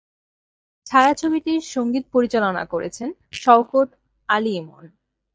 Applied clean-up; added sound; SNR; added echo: neural mask model DeepFilterNet 3.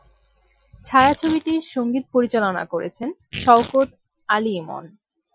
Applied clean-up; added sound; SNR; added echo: classical method Wiener filter.